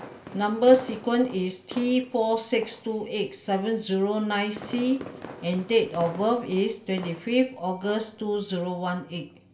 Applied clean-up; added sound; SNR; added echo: none; Fireworks; 18 dB; reverberation time 0.3 s.